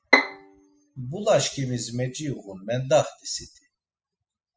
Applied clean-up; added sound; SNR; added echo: classical method spectral subtraction.